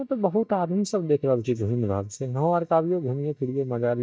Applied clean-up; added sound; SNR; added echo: neural mask model DeepFilterNet 3.